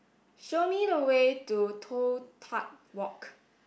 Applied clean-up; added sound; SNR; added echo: none; none; none; none.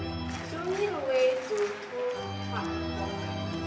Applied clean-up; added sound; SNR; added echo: none; Organ; 3 dB; reverberation time 1.3 s.